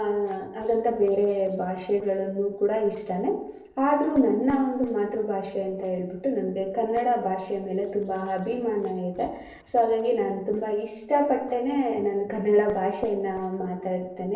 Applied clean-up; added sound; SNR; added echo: neural separator model SepFormer DNS4.